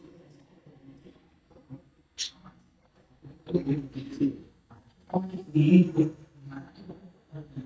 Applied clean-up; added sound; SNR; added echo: neural mask model DeepFilterNet 3.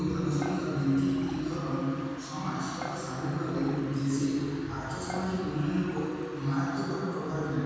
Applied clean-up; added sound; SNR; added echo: none; Dishes, pots, and pans / Chink, clink; 17 dB; reverberation time 2.1 s.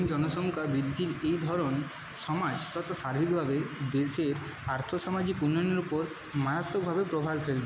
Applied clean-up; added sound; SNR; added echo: none; none; none; none.